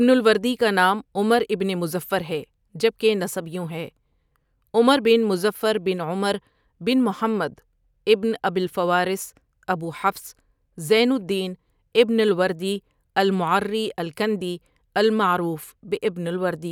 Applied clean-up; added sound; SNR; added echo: none; none; none; none.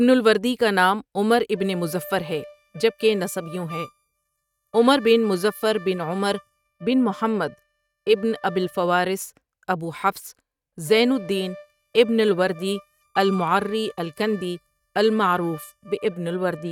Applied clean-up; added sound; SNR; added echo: neural mask model RNNoise.